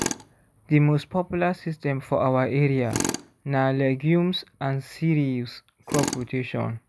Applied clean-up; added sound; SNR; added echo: none; Tools; 11 dB; none.